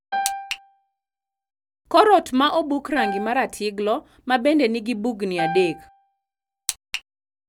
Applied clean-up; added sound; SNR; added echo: none; Piano; 8 dB; none.